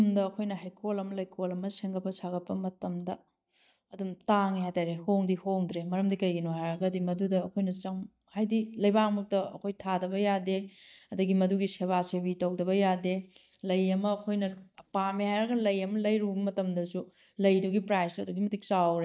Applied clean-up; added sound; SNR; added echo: neural mask model DeepFilterNet 3.